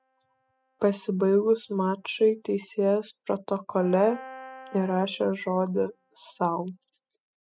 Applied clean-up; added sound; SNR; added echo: classical method spectral subtraction.